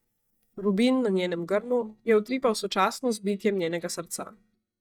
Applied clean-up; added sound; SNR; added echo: neural mask model DeepFilterNet 3.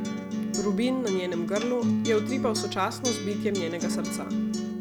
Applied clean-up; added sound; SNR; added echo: none; Acoustic guitar; 1 dB; none.